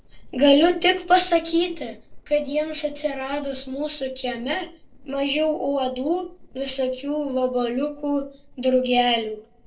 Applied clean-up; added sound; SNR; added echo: neural separator model SepFormer DNS4.